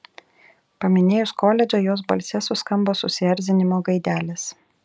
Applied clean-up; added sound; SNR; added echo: none; none; none; none.